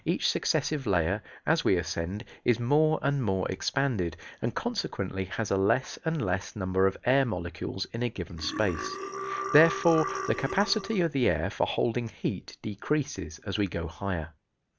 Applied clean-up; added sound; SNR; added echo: none; Burping, eructation; 7 dB; none.